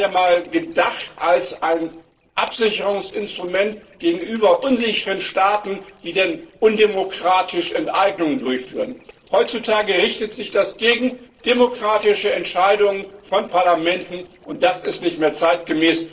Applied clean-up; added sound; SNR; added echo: neural separator model SepFormer DNS4.